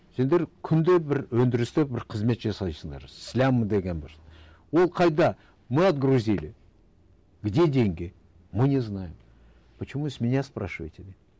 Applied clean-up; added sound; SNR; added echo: none; none; none; none.